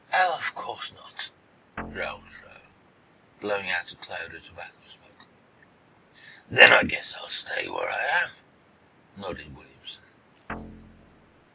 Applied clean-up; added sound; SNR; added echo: none; Guitar; 14 dB; none.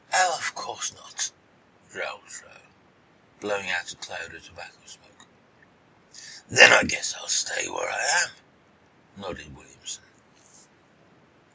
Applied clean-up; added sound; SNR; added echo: none; none; none; none.